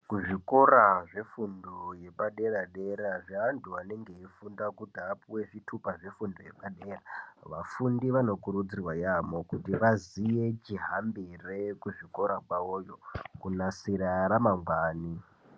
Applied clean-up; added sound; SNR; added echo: none; none; none; none.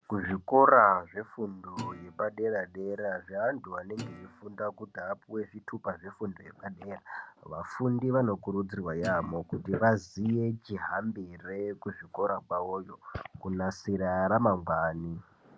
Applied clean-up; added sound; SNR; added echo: none; Guitar; 16 dB; none.